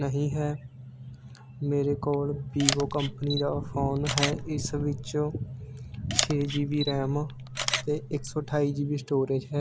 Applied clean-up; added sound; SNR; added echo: none; Camera; 5 dB; none.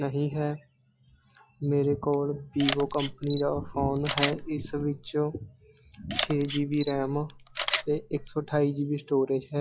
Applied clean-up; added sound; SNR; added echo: classical method log-MMSE.